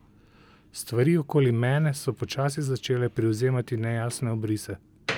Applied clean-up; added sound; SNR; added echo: none; Slam; 18 dB; none.